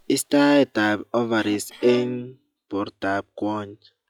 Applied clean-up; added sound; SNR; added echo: classical method log-MMSE.